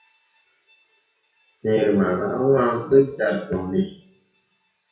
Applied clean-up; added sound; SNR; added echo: classical method WPE with log-MMSE.